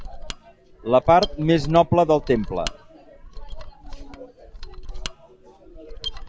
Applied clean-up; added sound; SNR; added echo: none; Mechanisms; 11 dB; none.